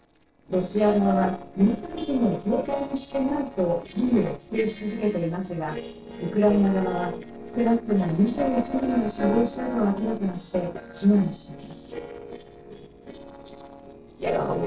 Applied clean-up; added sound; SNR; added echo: neural separator model SepFormer DNS4.